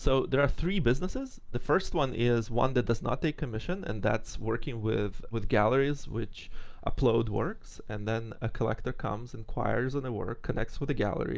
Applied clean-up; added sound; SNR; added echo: none; none; none; none.